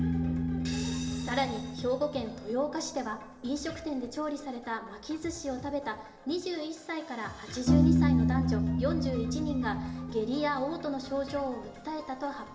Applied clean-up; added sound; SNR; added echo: none; Piano; -2 dB; reverberation time 1.5 s.